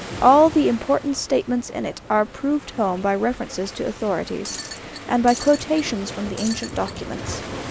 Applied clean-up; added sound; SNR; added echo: none; Shatter + Waves, surf; 13 dB; none.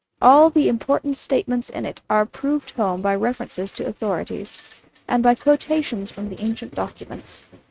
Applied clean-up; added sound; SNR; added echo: neural mask model RNNoise.